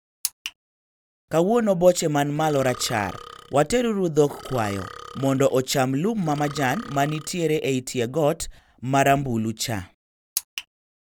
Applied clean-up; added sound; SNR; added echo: none; Burping, eructation; 17 dB; none.